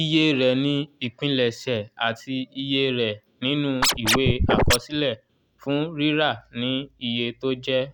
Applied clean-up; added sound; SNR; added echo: none; Scratching (performance technique); -4 dB; none.